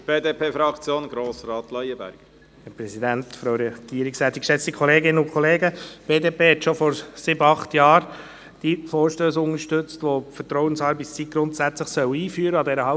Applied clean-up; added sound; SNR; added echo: none; none; none; none.